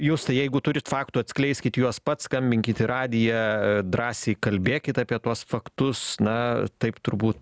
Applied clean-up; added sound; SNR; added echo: none; none; none; none.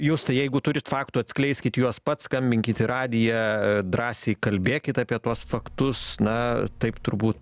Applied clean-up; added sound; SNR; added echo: none; Buzz; 17 dB; none.